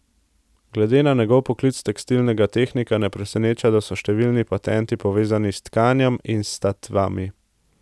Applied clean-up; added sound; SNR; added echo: none; none; none; none.